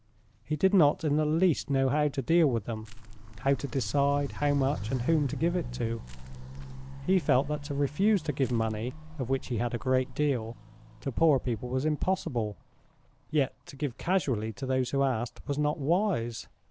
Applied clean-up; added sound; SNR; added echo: none; Walk, footsteps + Crushing; 13 dB; none.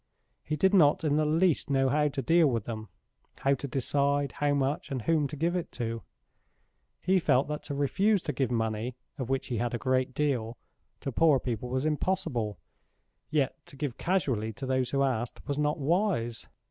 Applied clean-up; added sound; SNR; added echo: none; none; none; none.